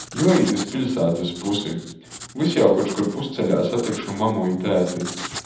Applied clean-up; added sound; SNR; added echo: none; Writing; 14 dB; reverberation time 0.8 s.